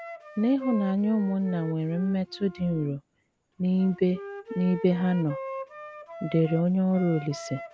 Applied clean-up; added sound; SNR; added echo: none; Wind instrument, woodwind instrument; 14 dB; none.